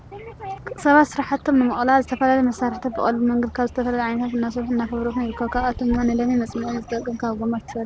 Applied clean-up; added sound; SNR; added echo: none; Bird; 18 dB; none.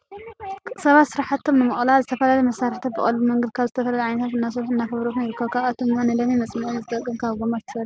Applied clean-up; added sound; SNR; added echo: none; none; none; none.